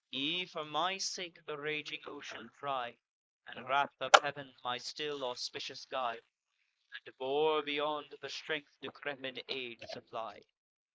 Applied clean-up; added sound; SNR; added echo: neural mask model Resemble Enhance denoiser.